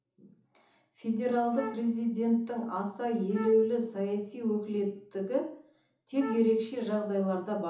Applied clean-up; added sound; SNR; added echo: none; Wind instrument, woodwind instrument; 13 dB; reverberation time 0.7 s.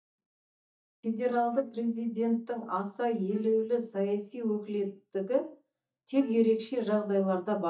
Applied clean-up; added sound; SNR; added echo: neural mask model DeepFilterNet 3.